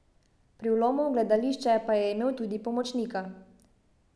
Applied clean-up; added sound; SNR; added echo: none; none; none; none.